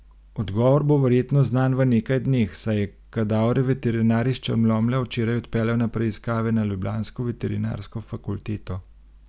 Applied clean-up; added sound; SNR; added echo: none; none; none; none.